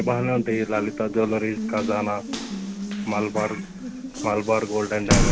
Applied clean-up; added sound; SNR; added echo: none; Water tap, faucet; 2 dB; none.